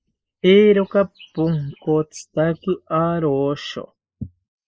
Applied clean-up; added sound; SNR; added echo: neural mask model Resemble Enhance denoiser.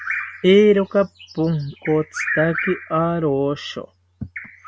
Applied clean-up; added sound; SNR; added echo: none; Bird vocalization, bird call, bird song; 11 dB; none.